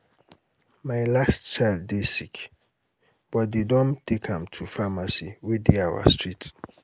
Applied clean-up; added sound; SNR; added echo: none; none; none; none.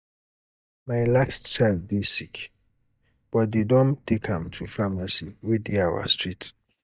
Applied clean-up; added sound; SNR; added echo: neural mask model DeepFilterNet 3.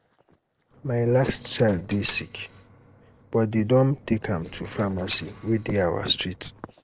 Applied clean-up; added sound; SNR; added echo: neural separator model SepFormer DNS4.